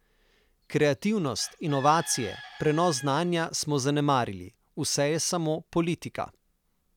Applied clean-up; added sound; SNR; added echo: none; Bird / Chicken, rooster; 19 dB; none.